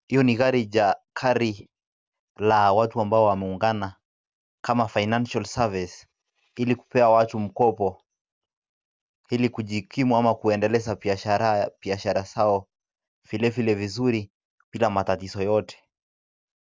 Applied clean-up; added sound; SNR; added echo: none; none; none; none.